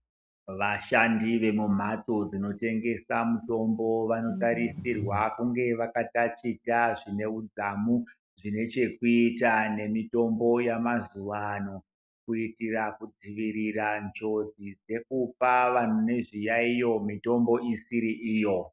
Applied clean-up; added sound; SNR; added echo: none; Bass guitar; 9 dB; none.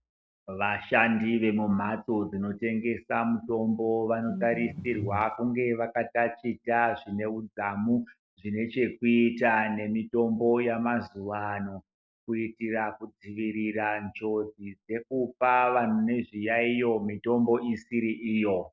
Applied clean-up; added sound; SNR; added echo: neural separator model SepFormer DNS4.